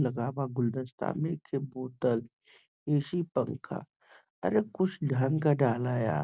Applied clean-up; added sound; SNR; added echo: none; none; none; none.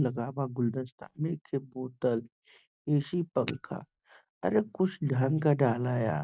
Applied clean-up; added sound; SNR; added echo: neural mask model DeepFilterNet 3.